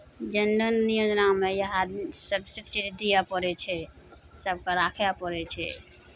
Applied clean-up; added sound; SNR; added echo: none; none; none; none.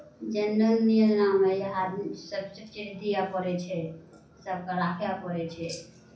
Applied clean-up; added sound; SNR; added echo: none; none; none; reverberation time 0.6 s.